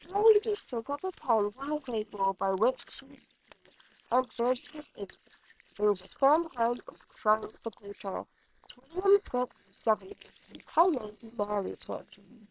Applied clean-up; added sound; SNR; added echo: neural separator model SepFormer WHAM!.